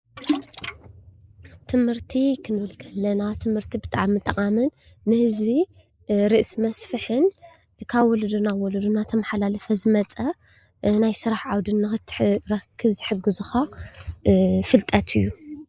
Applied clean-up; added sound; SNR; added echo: neural mask model Resemble Enhance denoiser.